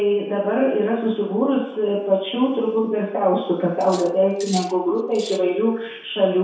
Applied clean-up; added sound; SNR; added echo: none; Cutlery, silverware; 18 dB; reverberation time 0.7 s.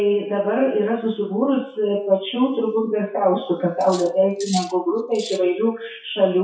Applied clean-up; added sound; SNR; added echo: classical method WPE with log-MMSE.